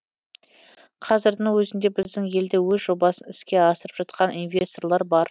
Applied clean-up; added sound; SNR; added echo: none; none; none; none.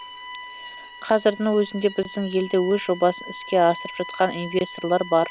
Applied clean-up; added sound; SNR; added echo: none; Bowed string instrument; 15 dB; none.